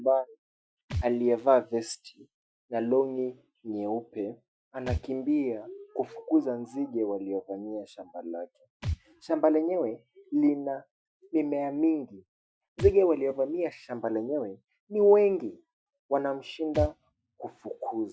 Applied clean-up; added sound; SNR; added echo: classical method Wiener filter.